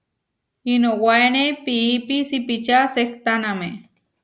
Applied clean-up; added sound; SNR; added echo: none; none; none; none.